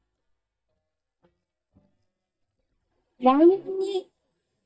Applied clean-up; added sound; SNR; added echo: neural mask model DeepFilterNet 3.